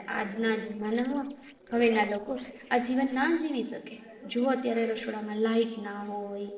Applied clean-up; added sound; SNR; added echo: neural separator model SepFormer DNS4.